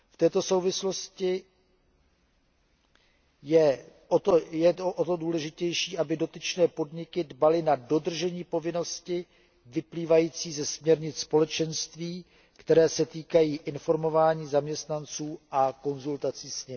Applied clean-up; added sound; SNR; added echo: none; none; none; none.